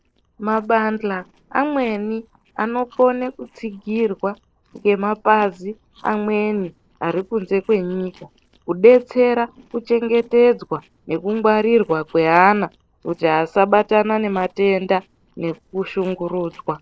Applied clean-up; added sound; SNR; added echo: neural separator model SepFormer DNS4.